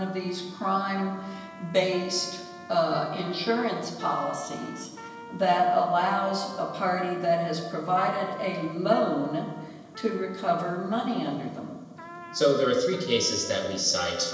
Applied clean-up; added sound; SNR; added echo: none; Trumpet; 16 dB; reverberation time 1.0 s.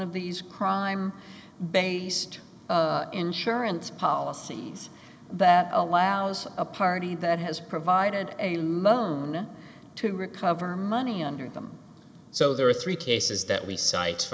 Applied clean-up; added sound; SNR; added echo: none; none; none; none.